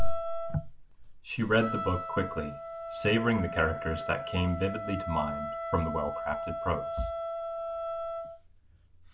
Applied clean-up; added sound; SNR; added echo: none; Wind instrument, woodwind instrument; 7 dB; none.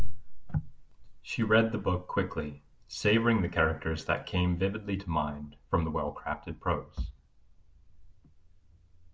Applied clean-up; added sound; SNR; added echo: none; none; none; none.